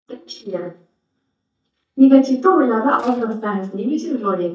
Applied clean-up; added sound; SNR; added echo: neural mask model DeepFilterNet 3.